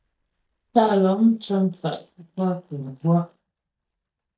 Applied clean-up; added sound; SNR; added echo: neural mask model DeepFilterNet 3.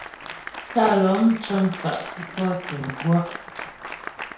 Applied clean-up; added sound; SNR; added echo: none; Applause; 12 dB; reverberation time 0.6 s.